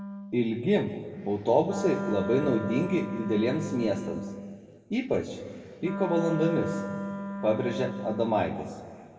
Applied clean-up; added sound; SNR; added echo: none; Wind instrument, woodwind instrument; 8 dB; reverberation time 1.7 s.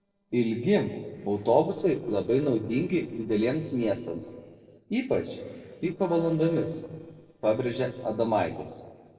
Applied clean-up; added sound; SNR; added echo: neural separator model SepFormer DNS4.